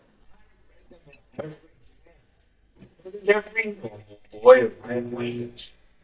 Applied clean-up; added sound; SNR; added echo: neural mask model DeepFilterNet 3.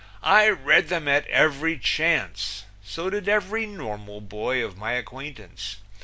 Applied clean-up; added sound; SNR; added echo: none; none; none; none.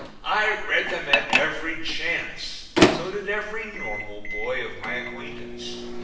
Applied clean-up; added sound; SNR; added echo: none; Microwave oven; 0 dB; reverberation time 1.0 s.